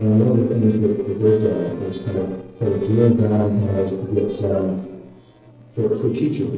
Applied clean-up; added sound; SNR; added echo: neural separator model SepFormer DNS4.